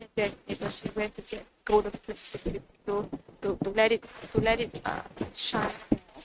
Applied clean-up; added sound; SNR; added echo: neural mask model RNNoise.